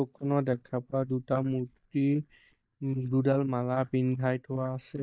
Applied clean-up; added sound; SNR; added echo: neural mask model DeepFilterNet 3.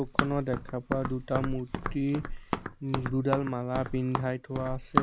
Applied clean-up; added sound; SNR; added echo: none; Run; 3 dB; none.